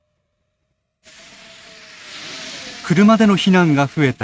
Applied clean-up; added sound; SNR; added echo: neural mask model RNNoise.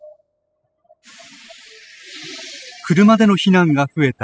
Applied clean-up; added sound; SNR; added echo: classical method spectral subtraction.